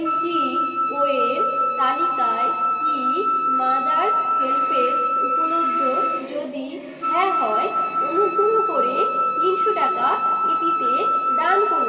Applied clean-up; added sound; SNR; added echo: none; Wind instrument, woodwind instrument; -4 dB; reverberation time 2.3 s.